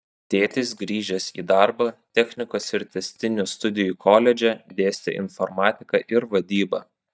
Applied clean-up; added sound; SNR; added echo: neural mask model DeepFilterNet 3.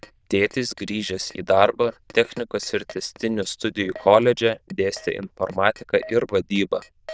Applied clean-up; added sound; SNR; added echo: neural diffusion model UNIVERSE++.